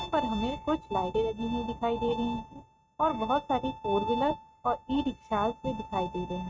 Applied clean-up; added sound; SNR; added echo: neural mask model RNNoise.